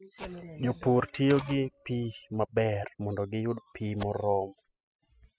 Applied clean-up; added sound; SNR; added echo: classical method spectral subtraction.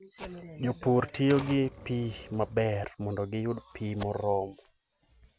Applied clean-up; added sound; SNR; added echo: none; Typewriter; 15 dB; none.